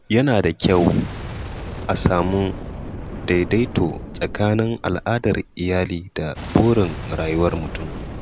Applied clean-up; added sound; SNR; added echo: none; Boom; 11 dB; none.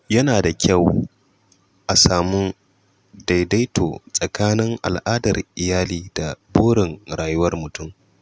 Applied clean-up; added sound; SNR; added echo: none; none; none; none.